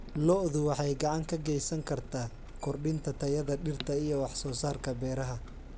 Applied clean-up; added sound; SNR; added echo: none; Clock + Motor vehicle (road); 12 dB; none.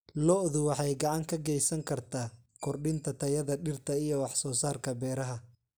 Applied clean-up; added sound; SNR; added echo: none; none; none; none.